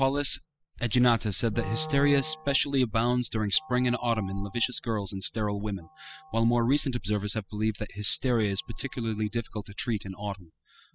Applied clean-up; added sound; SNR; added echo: classical method spectral subtraction.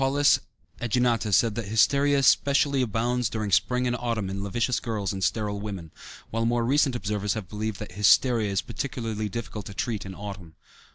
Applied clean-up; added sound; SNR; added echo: none; none; none; none.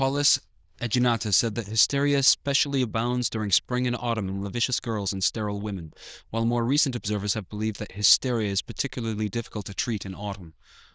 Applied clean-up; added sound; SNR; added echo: neural diffusion model UNIVERSE++.